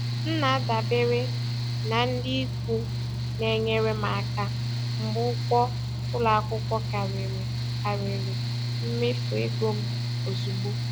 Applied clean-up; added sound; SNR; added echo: none; Mechanical fan; -1 dB; none.